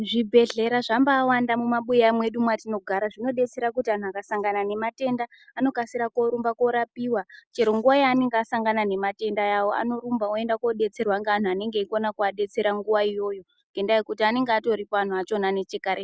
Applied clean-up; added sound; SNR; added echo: none; none; none; none.